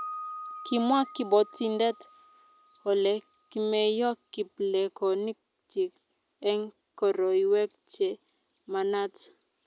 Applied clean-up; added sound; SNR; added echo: none; Piano; 19 dB; none.